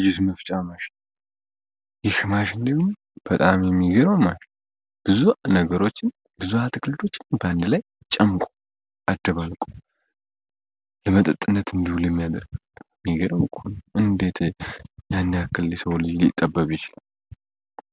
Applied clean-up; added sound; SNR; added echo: none; none; none; none.